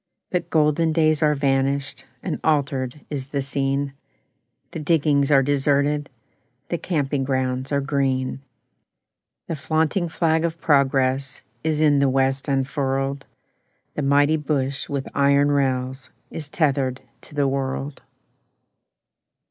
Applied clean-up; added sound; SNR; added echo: none; none; none; none.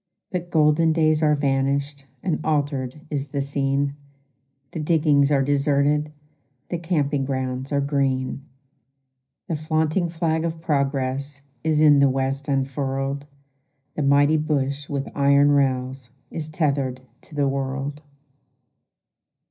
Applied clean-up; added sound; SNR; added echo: none; none; none; reverberation time 0.4 s.